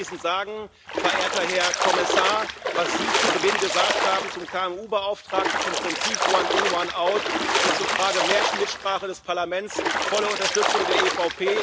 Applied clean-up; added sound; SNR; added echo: none; Splash, splatter; -2 dB; none.